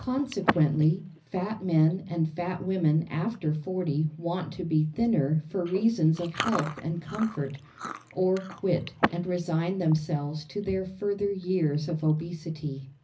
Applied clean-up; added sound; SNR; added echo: none; Chewing, mastication; 11 dB; reverberation time 0.4 s.